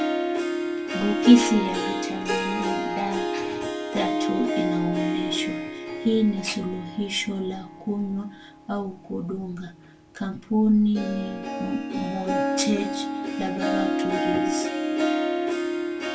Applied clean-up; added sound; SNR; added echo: none; Harp; 1 dB; reverberation time 0.2 s.